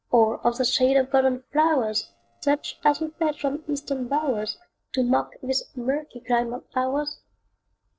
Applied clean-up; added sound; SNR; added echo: neural separator model SepFormer DNS4.